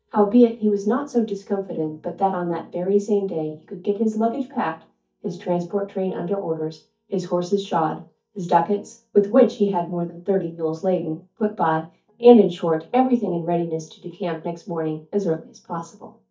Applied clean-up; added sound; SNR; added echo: neural mask model DeepFilterNet 3.